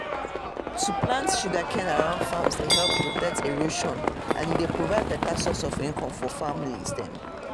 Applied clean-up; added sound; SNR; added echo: none; Livestock, farm animals, working animals; -1 dB; none.